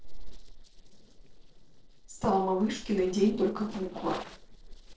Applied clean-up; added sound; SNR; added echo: neural separator model SepFormer DNS4.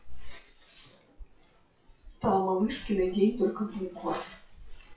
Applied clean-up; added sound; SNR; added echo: classical method WPE with log-MMSE.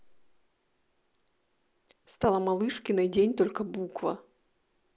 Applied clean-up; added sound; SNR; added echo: none; none; none; none.